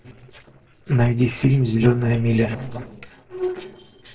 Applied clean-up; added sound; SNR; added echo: neural separator model SepFormer DNS4.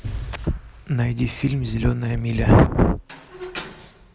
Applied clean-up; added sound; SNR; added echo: none; none; none; none.